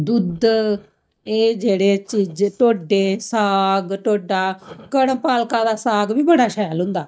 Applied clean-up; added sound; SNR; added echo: neural mask model DeepFilterNet 3.